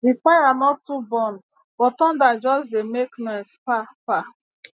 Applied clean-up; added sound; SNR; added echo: none; none; none; none.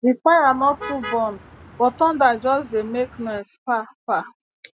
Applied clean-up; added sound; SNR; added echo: none; Motor vehicle (road); 17 dB; none.